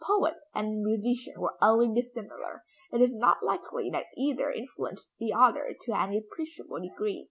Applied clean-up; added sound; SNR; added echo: none; none; none; none.